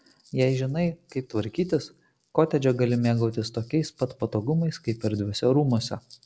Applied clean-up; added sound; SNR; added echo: none; none; none; none.